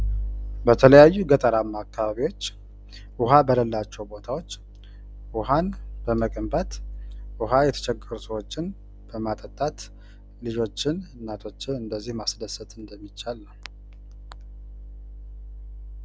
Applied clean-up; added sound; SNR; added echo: none; none; none; none.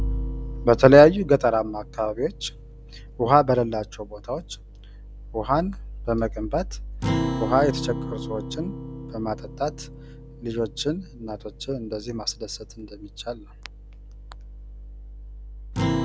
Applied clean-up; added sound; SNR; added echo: none; Acoustic guitar; 10 dB; none.